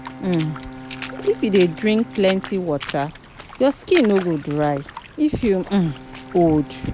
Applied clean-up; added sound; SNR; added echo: none; Bowed string instrument + Water / Splash, splatter; 13 dB; none.